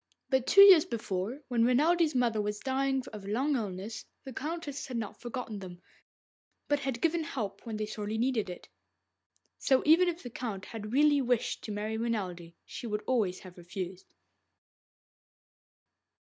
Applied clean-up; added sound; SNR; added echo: none; none; none; none.